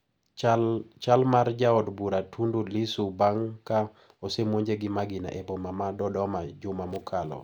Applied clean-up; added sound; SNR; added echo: none; none; none; none.